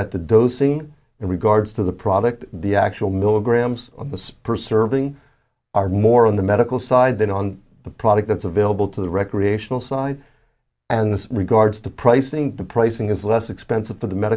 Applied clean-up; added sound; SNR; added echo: none; none; none; none.